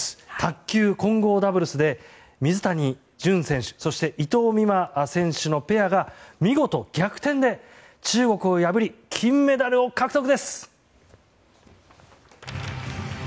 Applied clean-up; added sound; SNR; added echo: none; none; none; none.